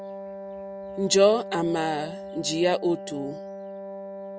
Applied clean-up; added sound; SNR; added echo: none; Wind instrument, woodwind instrument; 10 dB; none.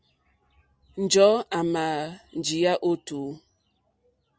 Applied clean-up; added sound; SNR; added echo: none; none; none; none.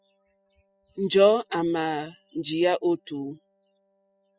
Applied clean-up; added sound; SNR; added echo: classical method spectral subtraction.